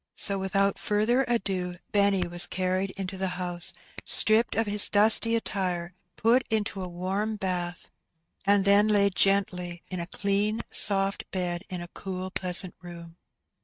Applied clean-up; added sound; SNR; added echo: neural mask model RNNoise.